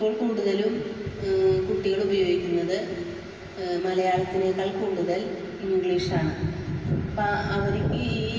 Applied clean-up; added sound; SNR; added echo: none; none; none; reverberation time 2.5 s.